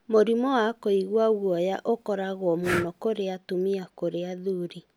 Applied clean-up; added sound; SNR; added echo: none; Breathing; 13 dB; none.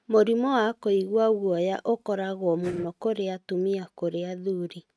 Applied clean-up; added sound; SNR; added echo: neural mask model RNNoise.